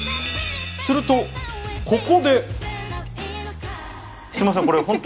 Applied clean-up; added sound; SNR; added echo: none; none; none; none.